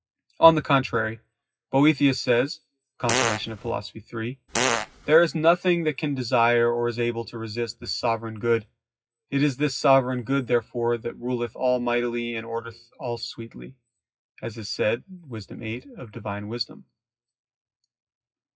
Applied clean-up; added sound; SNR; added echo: classical method WPE with log-MMSE.